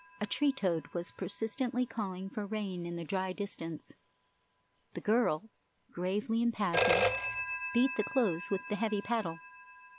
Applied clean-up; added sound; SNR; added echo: none; Telephone; -1 dB; none.